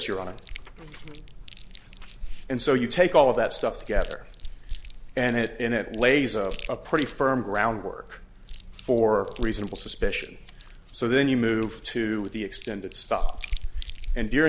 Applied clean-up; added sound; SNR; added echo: none; Chewing, mastication; 7 dB; none.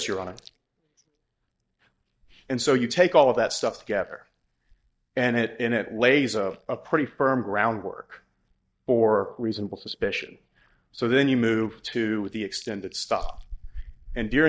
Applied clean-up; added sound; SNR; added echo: neural mask model DeepFilterNet 3.